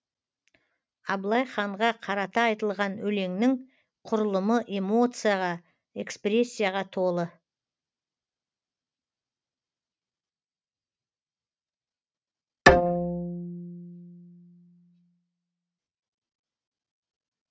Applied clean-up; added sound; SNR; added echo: neural mask model RNNoise.